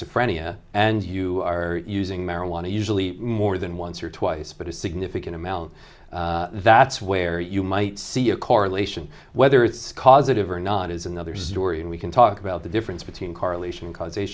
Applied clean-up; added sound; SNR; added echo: none; none; none; none.